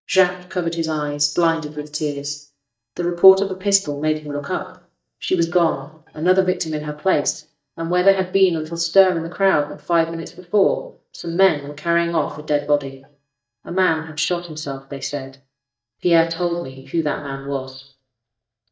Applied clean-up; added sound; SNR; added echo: neural mask model DeepFilterNet 3.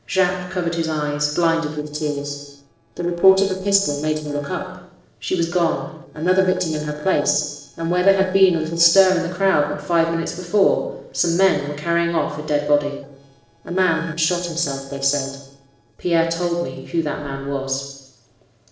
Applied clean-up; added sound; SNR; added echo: neural separator model SepFormer DNS4.